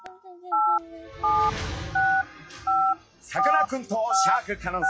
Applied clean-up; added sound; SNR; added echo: classical method log-MMSE.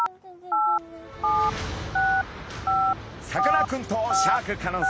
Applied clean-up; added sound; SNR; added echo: none; Telephone; -5 dB; none.